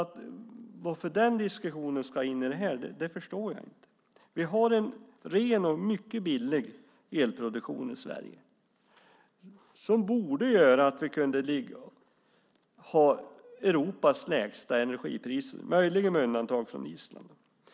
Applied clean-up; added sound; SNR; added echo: none; none; none; none.